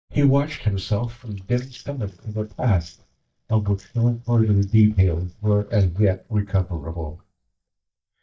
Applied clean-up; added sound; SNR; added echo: neural mask model DeepFilterNet 3.